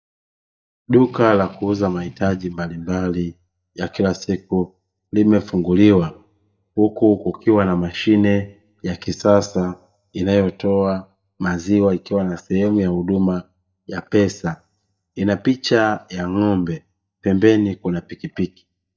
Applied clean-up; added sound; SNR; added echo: neural mask model DeepFilterNet 3.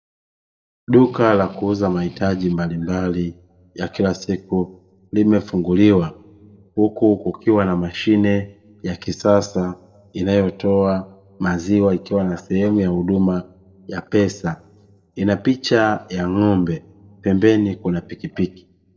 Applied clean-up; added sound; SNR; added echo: neural separator model SepFormer DNS4.